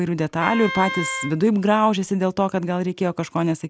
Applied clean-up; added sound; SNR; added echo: none; Wind instrument, woodwind instrument; 10 dB; none.